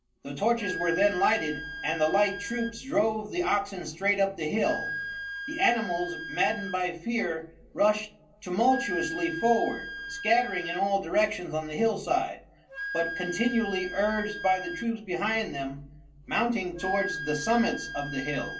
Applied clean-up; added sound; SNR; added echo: none; Wind instrument, woodwind instrument; 10 dB; reverberation time 0.3 s.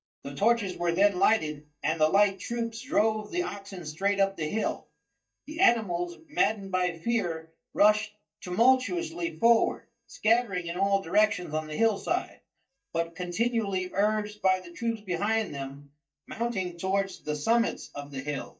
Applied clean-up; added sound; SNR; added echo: neural mask model DeepFilterNet 3.